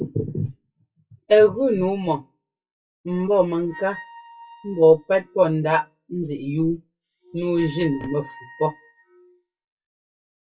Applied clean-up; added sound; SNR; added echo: classical method WPE with log-MMSE.